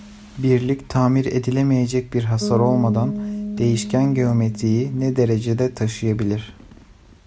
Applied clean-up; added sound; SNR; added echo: none; Bass guitar; 11 dB; none.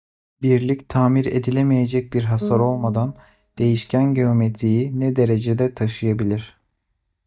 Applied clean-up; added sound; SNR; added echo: neural mask model DeepFilterNet 3.